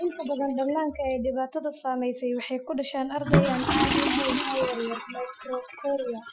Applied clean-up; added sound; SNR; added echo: classical method Wiener filter.